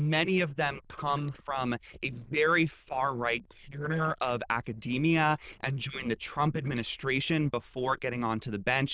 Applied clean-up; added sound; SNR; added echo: neural diffusion model UNIVERSE++.